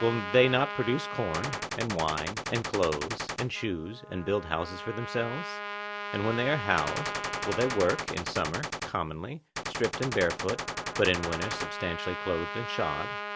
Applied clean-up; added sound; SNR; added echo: none; Gunshot, gunfire + Trumpet; 5 dB; none.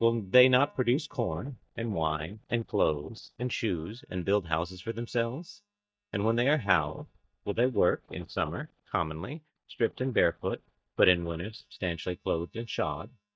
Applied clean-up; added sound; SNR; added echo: neural mask model DeepFilterNet 3.